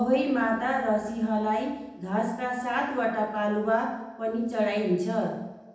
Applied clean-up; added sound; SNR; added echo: none; none; none; reverberation time 0.9 s.